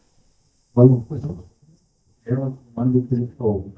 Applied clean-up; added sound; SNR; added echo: neural mask model DeepFilterNet 3.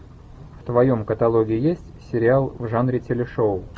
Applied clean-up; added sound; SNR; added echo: none; none; none; none.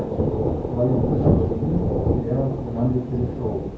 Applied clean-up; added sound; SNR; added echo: none; Thunder; -2 dB; reverberation time 0.9 s.